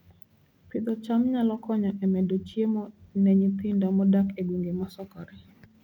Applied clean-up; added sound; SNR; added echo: none; none; none; none.